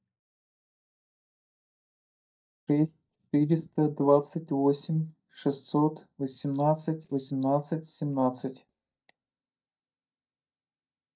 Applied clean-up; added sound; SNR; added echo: neural mask model DeepFilterNet 3.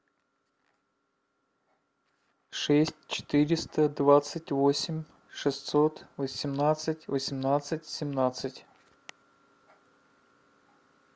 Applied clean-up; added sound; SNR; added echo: none; none; none; none.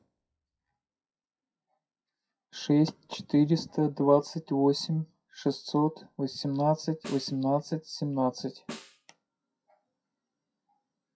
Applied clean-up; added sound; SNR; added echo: classical method WPE with log-MMSE.